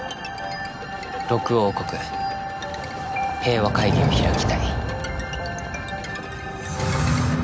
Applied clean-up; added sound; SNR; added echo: none; Bowed string instrument; 17 dB; none.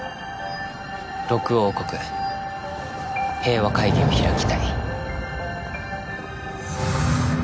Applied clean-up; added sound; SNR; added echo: none; none; none; none.